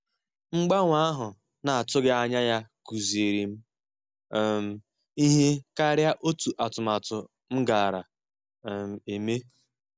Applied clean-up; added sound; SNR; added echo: none; none; none; none.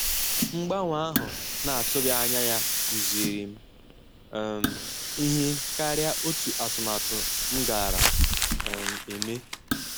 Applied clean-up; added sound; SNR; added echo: none; Crumpling, crinkling + Hiss; -4 dB; none.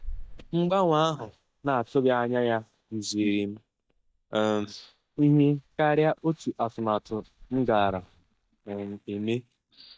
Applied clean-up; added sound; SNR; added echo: neural mask model DeepFilterNet 3.